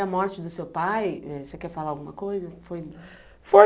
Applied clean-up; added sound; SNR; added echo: none; none; none; none.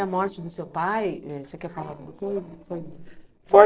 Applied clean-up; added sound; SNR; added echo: neural separator model SepFormer DNS4.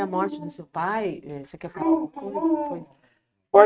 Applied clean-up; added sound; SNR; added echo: neural mask model RNNoise.